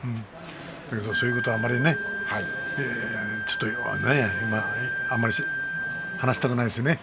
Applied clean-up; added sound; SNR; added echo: none; Wind instrument, woodwind instrument; 3 dB; none.